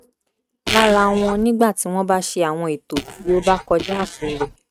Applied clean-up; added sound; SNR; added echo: neural mask model RNNoise.